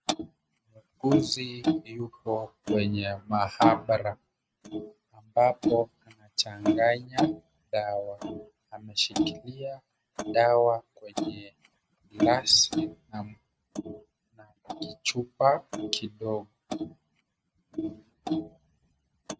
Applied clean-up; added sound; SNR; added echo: neural mask model RNNoise.